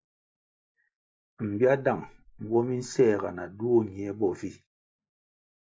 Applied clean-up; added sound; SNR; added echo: neural mask model Resemble Enhance denoiser.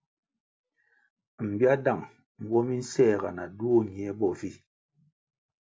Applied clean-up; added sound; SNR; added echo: none; none; none; none.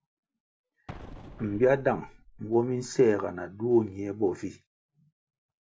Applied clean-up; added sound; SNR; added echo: none; Explosion; 18 dB; none.